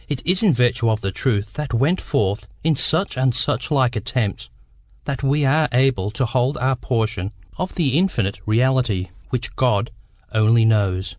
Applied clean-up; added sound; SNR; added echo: none; none; none; none.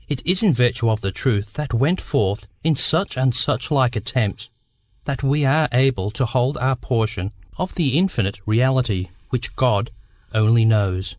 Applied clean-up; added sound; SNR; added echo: neural mask model Resemble Enhance denoiser.